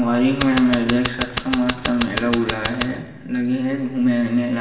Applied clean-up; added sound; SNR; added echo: none; Scissors; 7 dB; reverberation time 1.2 s.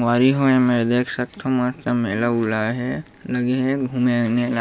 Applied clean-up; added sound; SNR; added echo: none; none; none; none.